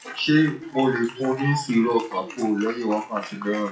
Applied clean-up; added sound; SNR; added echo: classical method WPE with log-MMSE.